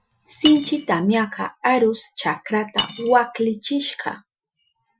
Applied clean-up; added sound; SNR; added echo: classical method Wiener filter.